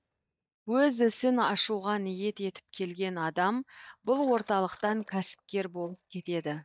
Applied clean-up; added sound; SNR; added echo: neural mask model DeepFilterNet 3.